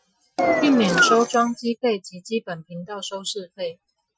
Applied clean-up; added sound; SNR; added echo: classical method Wiener filter.